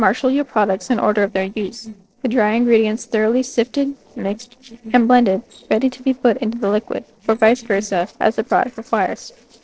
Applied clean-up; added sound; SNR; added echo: neural separator model SepFormer DNS4.